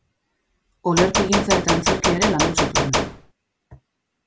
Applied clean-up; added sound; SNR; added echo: none; Gunshot, gunfire; -4 dB; none.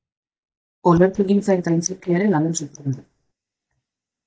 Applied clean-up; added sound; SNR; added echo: neural mask model DeepFilterNet 3.